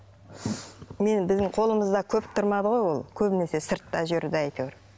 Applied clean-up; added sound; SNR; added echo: none; none; none; none.